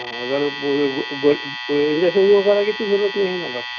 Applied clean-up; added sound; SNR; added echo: none; Alarm; 10 dB; none.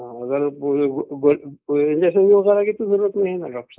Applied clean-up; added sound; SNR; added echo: neural mask model Resemble Enhance denoiser.